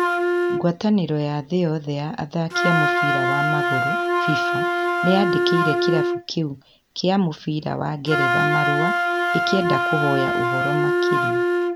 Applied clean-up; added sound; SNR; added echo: none; Wind instrument, woodwind instrument; -2 dB; none.